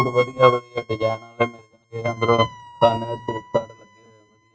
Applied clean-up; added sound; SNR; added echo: neural mask model RNNoise.